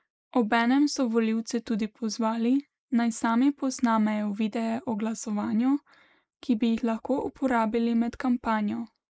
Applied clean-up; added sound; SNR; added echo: neural mask model Resemble Enhance denoiser.